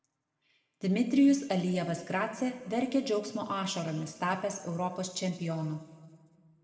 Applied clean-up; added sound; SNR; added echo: none; none; none; reverberation time 1.4 s.